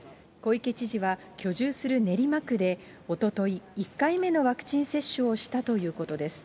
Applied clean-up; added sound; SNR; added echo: none; none; none; none.